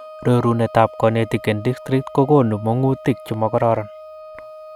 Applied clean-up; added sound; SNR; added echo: none; Wind instrument, woodwind instrument; 18 dB; none.